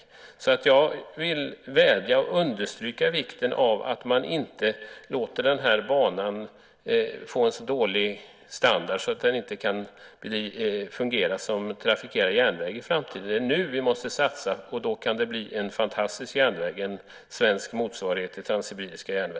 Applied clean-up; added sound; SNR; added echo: none; none; none; none.